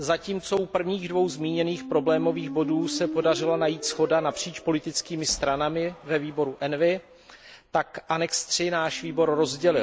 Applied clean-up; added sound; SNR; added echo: none; Squeak; 13 dB; none.